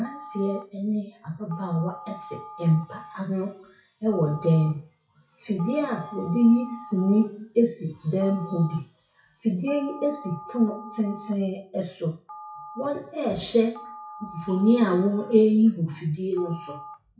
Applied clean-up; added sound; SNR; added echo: classical method WPE with log-MMSE.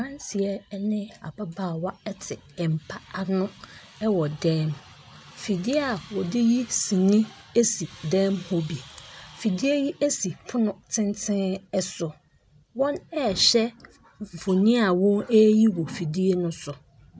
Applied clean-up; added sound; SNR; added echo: none; none; none; none.